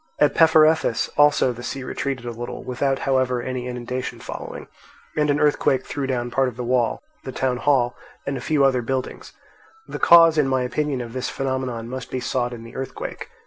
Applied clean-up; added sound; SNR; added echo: none; none; none; none.